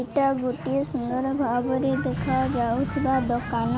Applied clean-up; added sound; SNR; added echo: none; none; none; none.